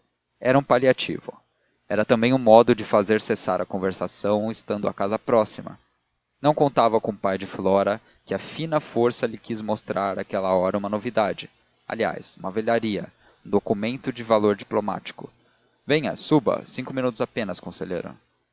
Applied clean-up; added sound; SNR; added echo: none; none; none; none.